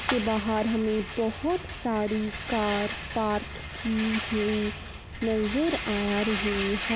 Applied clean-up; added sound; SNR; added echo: none; Rattle; 4 dB; none.